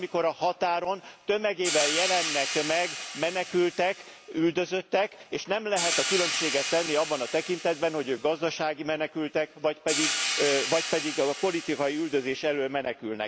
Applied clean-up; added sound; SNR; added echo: none; Hi-hat; 6 dB; none.